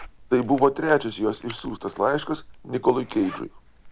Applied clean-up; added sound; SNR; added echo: none; Zipper (clothing); 19 dB; none.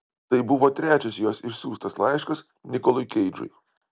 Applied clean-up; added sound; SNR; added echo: none; none; none; none.